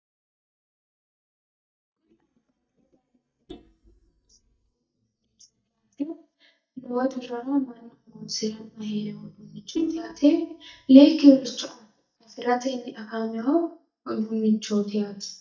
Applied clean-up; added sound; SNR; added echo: neural mask model DeepFilterNet 3.